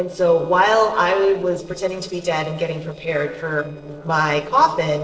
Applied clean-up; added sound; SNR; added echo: neural separator model SepFormer DNS4.